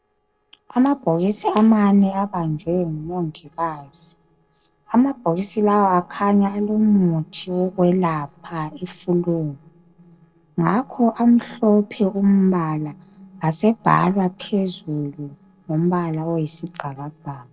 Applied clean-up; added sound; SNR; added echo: neural separator model SepFormer DNS4.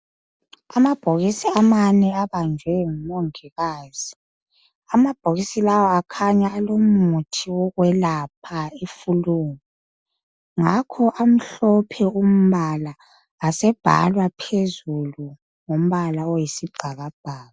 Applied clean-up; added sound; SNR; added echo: none; none; none; none.